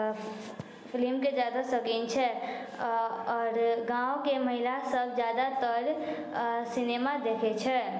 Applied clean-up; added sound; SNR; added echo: none; none; none; none.